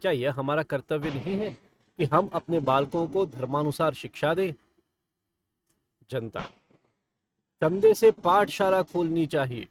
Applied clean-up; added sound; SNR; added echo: neural mask model RNNoise.